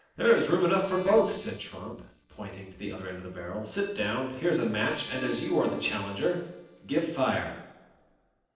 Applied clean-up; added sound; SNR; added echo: neural separator model SepFormer DNS4.